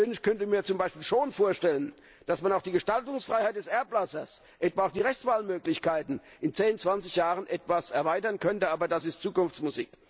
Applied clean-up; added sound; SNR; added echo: none; none; none; none.